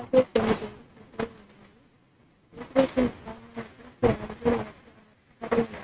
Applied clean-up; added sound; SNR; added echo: neural mask model RNNoise.